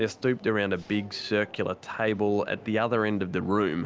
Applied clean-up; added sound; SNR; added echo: none; none; none; none.